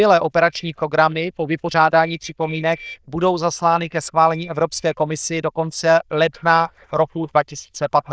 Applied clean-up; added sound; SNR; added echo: neural diffusion model UNIVERSE++.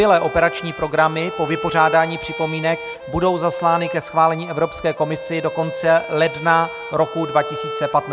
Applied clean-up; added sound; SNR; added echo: none; Bowed string instrument; 10 dB; none.